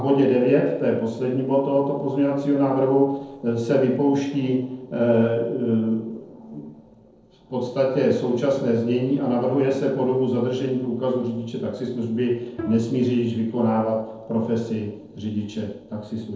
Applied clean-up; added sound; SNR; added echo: neural separator model SepFormer DNS4.